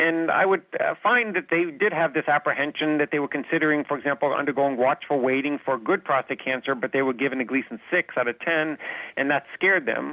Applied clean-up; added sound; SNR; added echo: none; none; none; none.